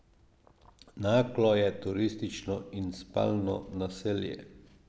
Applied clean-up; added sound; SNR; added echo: none; none; none; none.